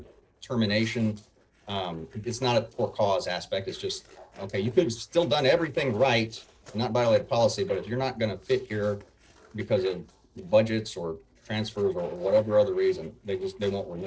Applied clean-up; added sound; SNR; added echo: neural separator model SepFormer DNS4.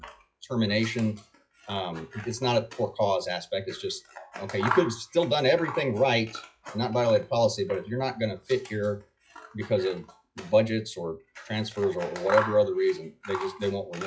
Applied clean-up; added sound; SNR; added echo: classical method log-MMSE.